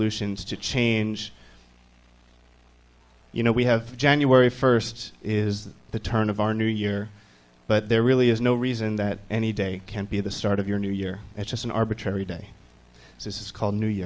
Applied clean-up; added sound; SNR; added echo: none; none; none; none.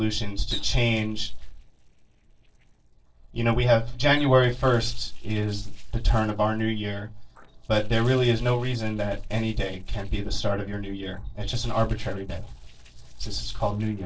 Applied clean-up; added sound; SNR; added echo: neural separator model SepFormer DNS4.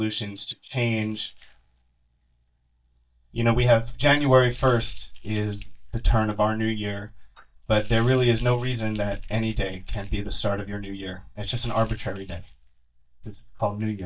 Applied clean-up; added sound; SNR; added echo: neural mask model DeepFilterNet 3.